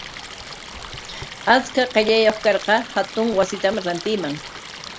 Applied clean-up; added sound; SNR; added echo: none; Stream; 14 dB; none.